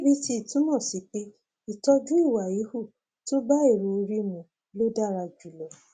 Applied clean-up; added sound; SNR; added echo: none; none; none; none.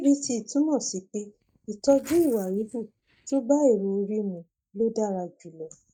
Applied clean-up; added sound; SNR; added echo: neural mask model DeepFilterNet 3.